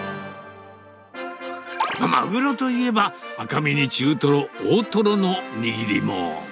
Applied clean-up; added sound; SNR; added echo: none; none; none; none.